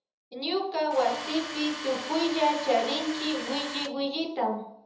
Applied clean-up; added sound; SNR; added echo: none; Tools; 8 dB; reverberation time 0.7 s.